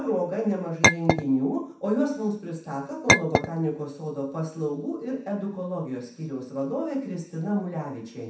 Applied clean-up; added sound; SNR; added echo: none; Chink, clink; -4 dB; reverberation time 0.7 s.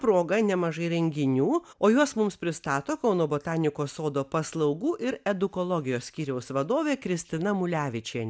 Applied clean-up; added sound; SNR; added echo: none; none; none; none.